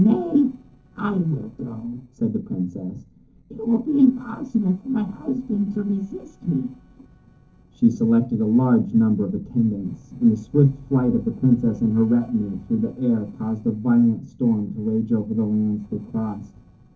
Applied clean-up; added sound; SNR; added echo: neural separator model SepFormer DNS4.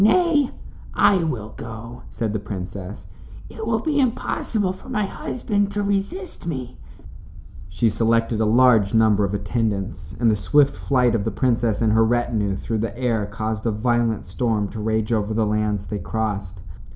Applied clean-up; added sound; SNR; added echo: none; none; none; none.